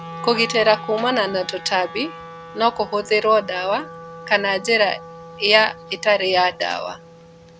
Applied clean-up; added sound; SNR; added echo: none; Wind instrument, woodwind instrument; 15 dB; none.